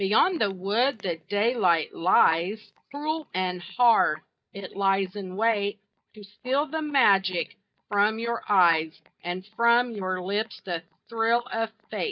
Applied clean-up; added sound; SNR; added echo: neural mask model DeepFilterNet 3.